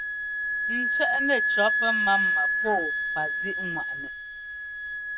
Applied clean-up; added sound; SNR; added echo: neural diffusion model UNIVERSE++.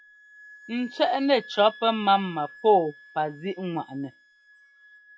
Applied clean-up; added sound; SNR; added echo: classical method log-MMSE.